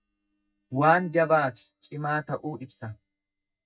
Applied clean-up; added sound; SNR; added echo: neural mask model DeepFilterNet 3.